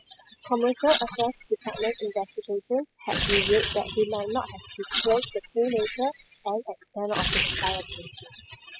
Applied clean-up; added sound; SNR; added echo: classical method spectral subtraction.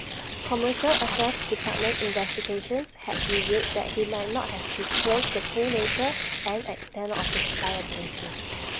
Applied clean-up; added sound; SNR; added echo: none; Tearing; -2 dB; none.